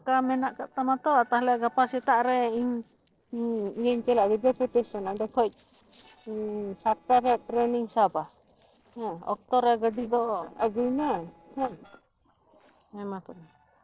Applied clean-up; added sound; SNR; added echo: neural separator model SepFormer DNS4.